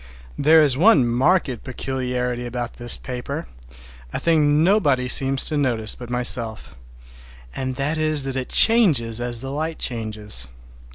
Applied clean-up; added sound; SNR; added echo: none; none; none; none.